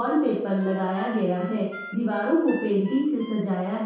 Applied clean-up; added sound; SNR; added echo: none; Harmonica; 18 dB; reverberation time 0.8 s.